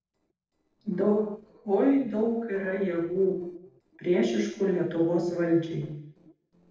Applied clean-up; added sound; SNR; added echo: neural separator model SepFormer DNS4.